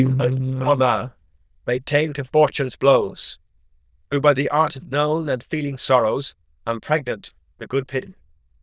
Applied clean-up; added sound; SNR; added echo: neural diffusion model UNIVERSE++.